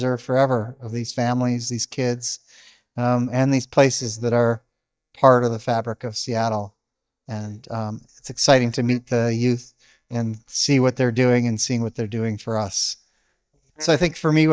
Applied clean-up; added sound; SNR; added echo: neural mask model DeepFilterNet 3.